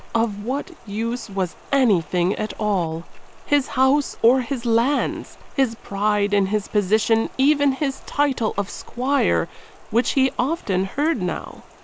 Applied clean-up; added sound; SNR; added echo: none; Rain; 18 dB; none.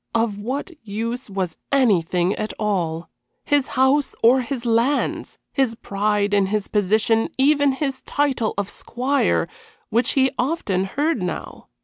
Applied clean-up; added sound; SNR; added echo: none; none; none; none.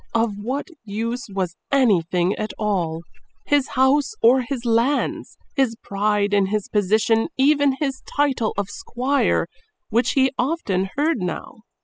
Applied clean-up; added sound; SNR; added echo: classical method spectral subtraction.